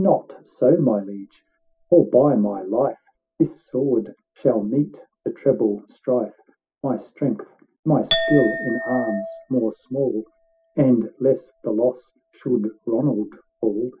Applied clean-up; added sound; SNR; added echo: classical method spectral subtraction.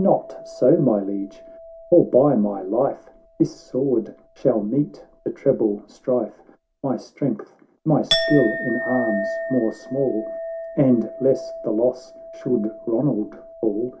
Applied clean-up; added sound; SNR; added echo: none; Chink, clink; 10 dB; none.